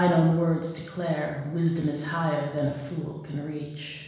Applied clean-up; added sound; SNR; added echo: none; none; none; reverberation time 1.1 s.